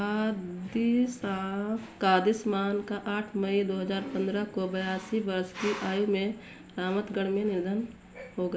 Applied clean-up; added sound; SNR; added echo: none; none; none; none.